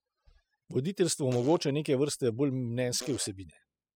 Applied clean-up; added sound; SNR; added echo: classical method spectral subtraction.